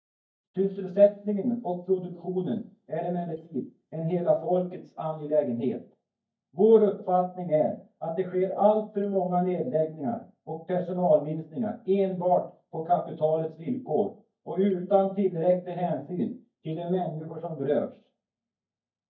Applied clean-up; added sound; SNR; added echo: neural mask model DeepFilterNet 3.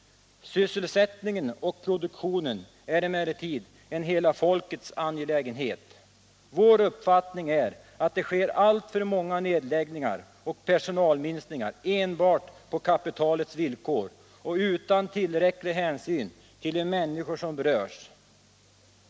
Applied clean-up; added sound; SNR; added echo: none; none; none; none.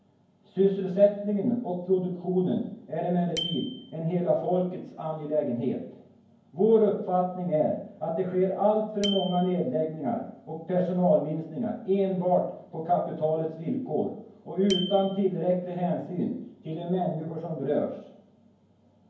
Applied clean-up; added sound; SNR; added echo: none; Bicycle bell; 18 dB; reverberation time 0.9 s.